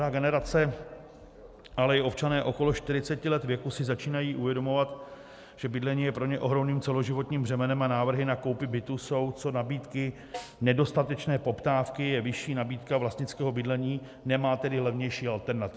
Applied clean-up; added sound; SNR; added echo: none; Snare drum; 18 dB; none.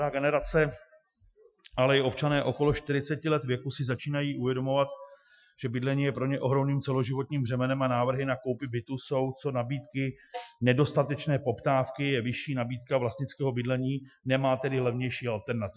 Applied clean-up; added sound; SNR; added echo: classical method Wiener filter.